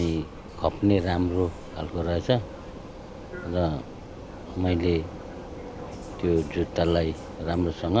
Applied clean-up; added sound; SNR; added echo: none; Vehicle; 12 dB; none.